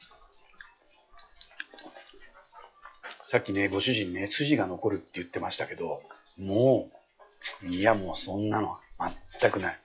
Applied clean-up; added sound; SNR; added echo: classical method log-MMSE.